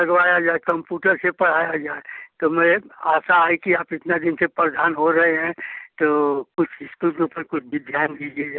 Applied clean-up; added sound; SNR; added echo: none; none; none; none.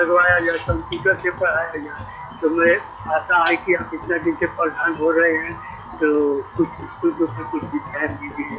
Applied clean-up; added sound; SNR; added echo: classical method log-MMSE.